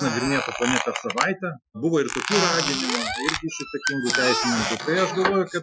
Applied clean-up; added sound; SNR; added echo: classical method Wiener filter.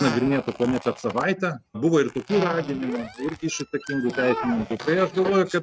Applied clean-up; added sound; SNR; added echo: neural mask model RNNoise.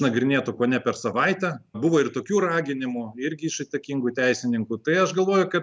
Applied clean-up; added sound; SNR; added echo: none; none; none; none.